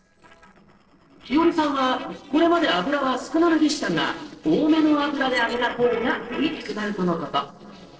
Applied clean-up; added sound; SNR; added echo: neural separator model SepFormer DNS4.